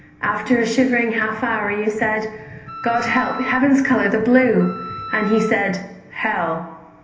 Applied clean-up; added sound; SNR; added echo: none; Wind instrument, woodwind instrument; 12 dB; reverberation time 0.8 s.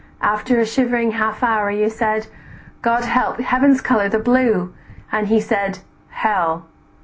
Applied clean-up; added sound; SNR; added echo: none; none; none; none.